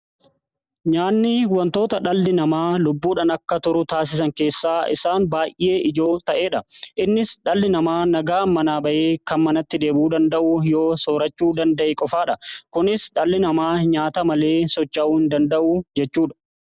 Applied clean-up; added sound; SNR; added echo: none; none; none; none.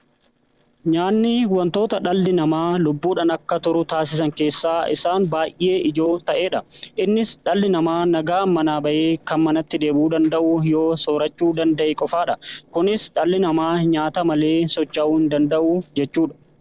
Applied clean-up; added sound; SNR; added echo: neural separator model SepFormer DNS4.